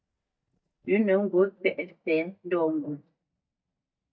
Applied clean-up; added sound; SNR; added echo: neural mask model DeepFilterNet 3.